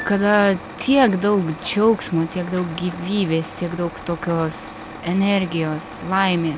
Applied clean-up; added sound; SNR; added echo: none; Piano + Truck; 14 dB; none.